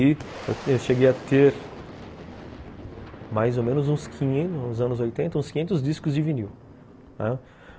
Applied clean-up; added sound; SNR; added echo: none; Boom; 16 dB; none.